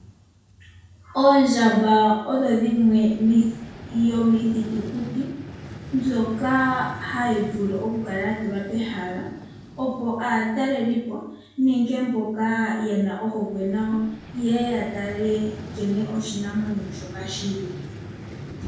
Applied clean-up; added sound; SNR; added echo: none; Vehicle; 16 dB; reverberation time 0.6 s.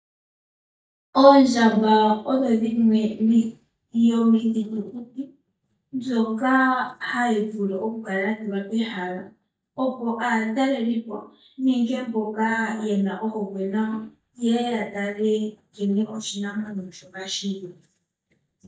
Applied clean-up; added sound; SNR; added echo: neural mask model DeepFilterNet 3.